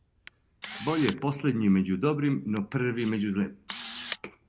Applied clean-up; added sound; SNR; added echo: none; Camera; 12 dB; none.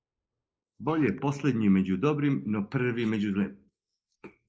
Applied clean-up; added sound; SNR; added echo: neural mask model Resemble Enhance denoiser.